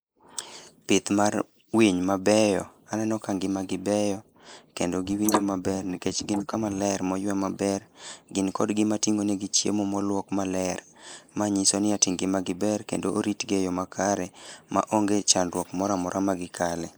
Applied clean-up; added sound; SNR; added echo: neural mask model Resemble Enhance denoiser.